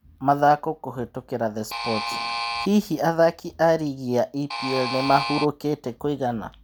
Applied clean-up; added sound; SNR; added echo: none; Alarm; 5 dB; none.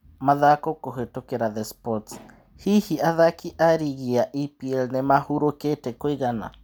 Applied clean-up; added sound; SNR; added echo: none; none; none; none.